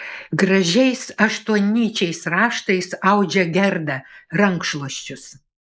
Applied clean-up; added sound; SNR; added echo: neural mask model Resemble Enhance denoiser.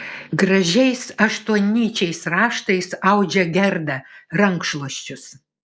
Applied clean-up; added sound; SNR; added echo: none; none; none; none.